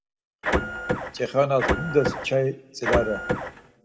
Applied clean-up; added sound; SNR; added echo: none; Printer; 1 dB; reverberation time 0.8 s.